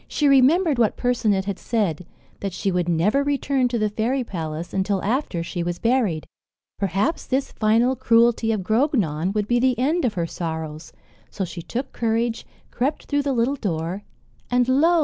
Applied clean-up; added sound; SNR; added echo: none; none; none; none.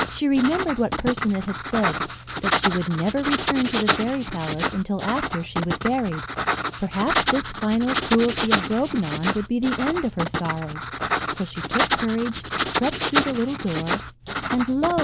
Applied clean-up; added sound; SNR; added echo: none; Writing; 0 dB; none.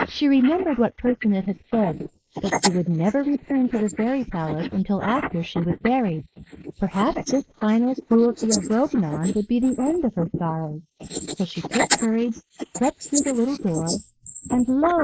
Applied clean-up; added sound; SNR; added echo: neural mask model Resemble Enhance denoiser.